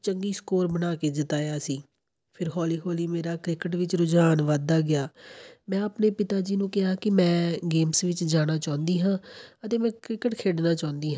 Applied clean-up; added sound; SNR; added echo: none; none; none; none.